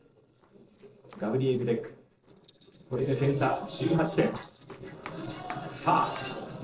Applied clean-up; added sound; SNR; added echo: neural separator model SepFormer DNS4.